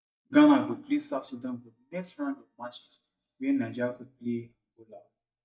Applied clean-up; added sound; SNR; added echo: neural mask model DeepFilterNet 3.